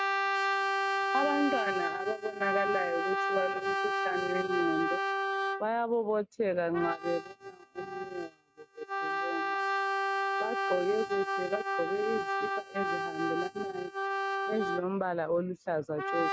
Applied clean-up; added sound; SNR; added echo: neural mask model RNNoise.